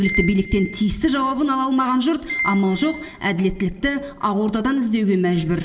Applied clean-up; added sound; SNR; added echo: none; Piano; 11 dB; reverberation time 1.6 s.